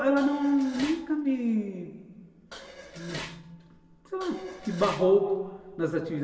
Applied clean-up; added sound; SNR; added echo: none; Dishes, pots, and pans; 15 dB; reverberation time 2.1 s.